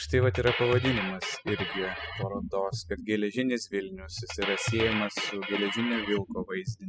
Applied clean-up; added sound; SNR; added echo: classical method spectral subtraction.